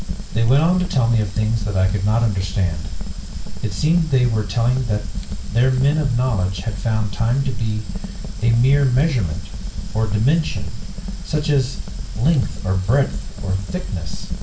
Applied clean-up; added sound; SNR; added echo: none; Fire; 4 dB; reverberation time 0.3 s.